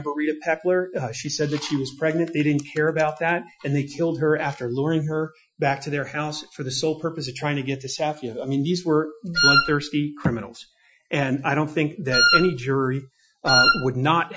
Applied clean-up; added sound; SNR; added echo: classical method Wiener filter.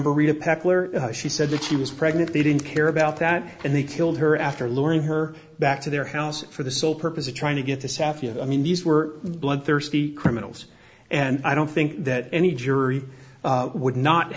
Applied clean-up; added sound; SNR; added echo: none; none; none; none.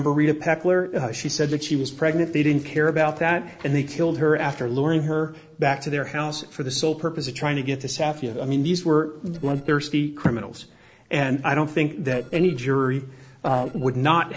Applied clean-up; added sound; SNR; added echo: neural separator model SepFormer DNS4.